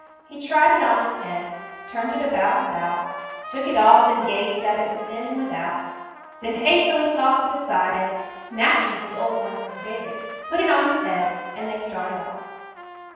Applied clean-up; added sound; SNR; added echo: none; Trumpet; 15 dB; reverberation time 1.2 s.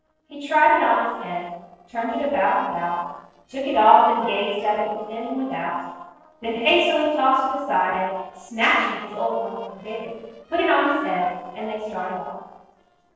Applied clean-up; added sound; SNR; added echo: neural separator model SepFormer DNS4.